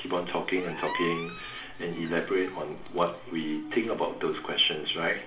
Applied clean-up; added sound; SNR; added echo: none; Squeak; 11 dB; reverberation time 0.4 s.